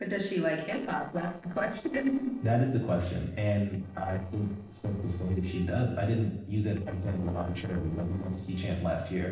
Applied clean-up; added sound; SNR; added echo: neural separator model SepFormer DNS4.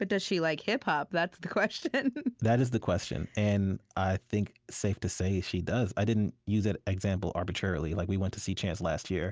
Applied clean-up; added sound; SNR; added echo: none; none; none; none.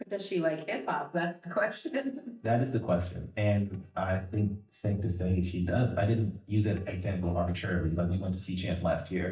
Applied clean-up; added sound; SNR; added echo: neural mask model DeepFilterNet 3.